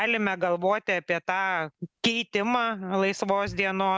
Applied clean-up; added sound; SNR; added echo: none; none; none; none.